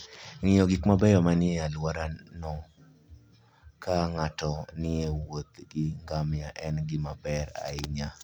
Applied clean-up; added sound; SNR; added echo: none; none; none; none.